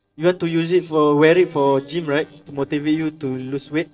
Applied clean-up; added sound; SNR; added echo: neural separator model SepFormer DNS4.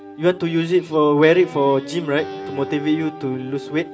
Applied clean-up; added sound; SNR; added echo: none; Guitar; 14 dB; reverberation time 1.4 s.